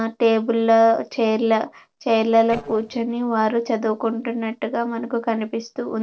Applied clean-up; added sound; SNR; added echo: neural separator model SepFormer DNS4.